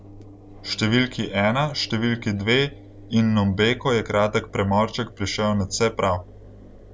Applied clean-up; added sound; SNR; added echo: none; Engine; 19 dB; none.